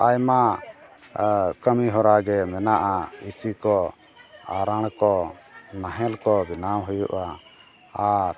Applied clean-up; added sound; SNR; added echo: none; none; none; none.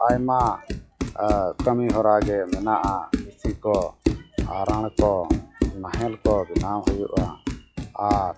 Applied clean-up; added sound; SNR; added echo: classical method log-MMSE.